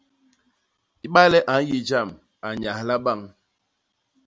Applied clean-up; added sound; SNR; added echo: none; none; none; none.